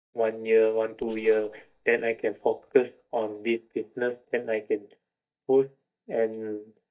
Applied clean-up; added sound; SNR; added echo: neural mask model DeepFilterNet 3.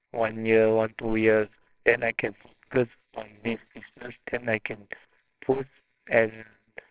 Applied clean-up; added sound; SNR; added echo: neural separator model SepFormer WHAMR!.